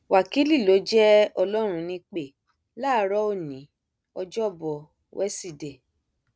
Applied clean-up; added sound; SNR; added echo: none; none; none; none.